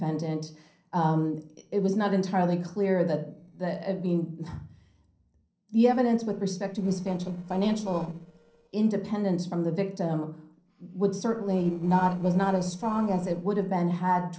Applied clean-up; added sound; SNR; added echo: neural separator model SepFormer DNS4.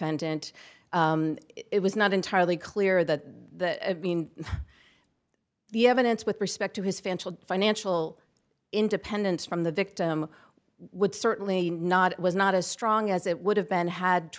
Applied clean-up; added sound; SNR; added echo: none; none; none; none.